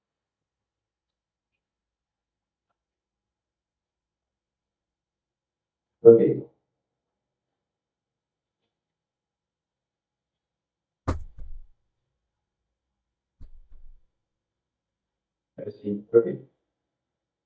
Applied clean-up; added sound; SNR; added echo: neural mask model DeepFilterNet 3.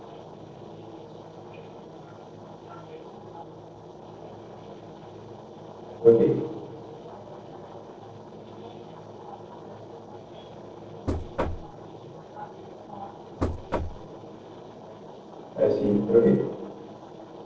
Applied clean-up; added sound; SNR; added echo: neural separator model SepFormer DNS4.